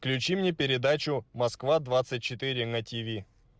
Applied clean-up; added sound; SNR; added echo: none; none; none; none.